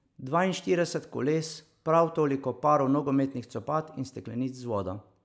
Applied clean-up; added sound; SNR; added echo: none; none; none; none.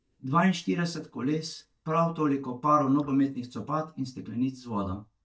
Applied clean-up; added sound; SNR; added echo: neural mask model DeepFilterNet 3.